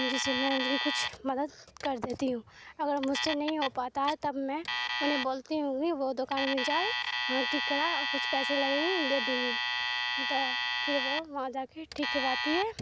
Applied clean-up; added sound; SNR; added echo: none; Alarm; 1 dB; none.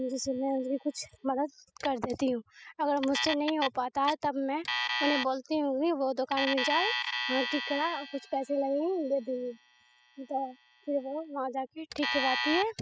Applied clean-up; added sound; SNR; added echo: classical method spectral subtraction.